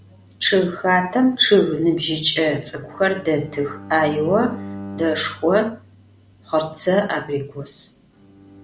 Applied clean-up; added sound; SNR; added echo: none; Bowed string instrument; 19 dB; none.